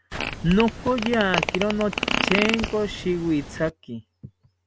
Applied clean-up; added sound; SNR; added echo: none; Fart; 3 dB; none.